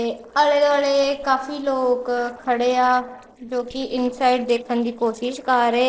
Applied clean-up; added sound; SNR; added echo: neural separator model SepFormer DNS4.